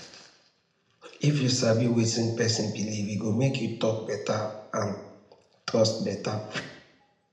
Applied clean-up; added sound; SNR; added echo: none; none; none; reverberation time 0.7 s.